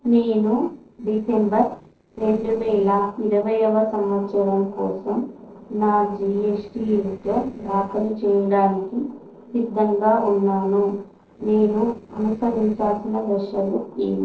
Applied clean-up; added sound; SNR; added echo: neural separator model SepFormer DNS4.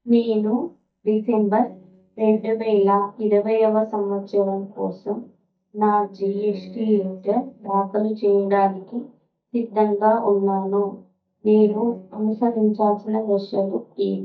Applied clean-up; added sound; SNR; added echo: neural mask model DeepFilterNet 3.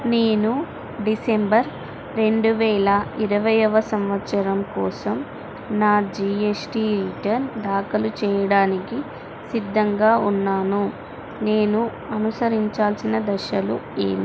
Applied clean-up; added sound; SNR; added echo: none; none; none; none.